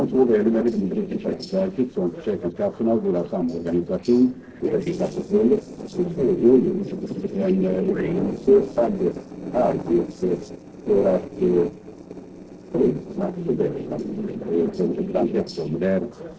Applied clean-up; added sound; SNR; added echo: neural separator model SepFormer DNS4.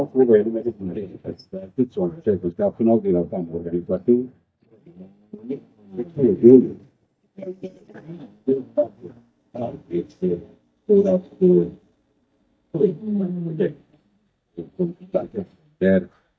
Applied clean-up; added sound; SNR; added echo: neural mask model DeepFilterNet 3.